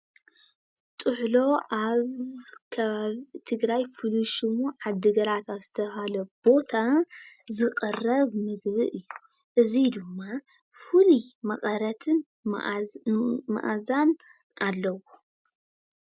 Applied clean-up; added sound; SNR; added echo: none; none; none; none.